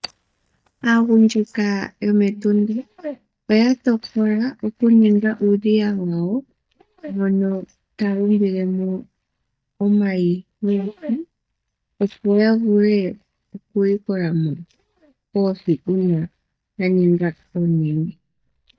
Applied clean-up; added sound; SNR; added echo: neural mask model DeepFilterNet 3.